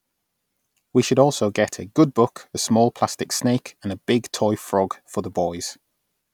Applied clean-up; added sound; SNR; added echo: none; none; none; none.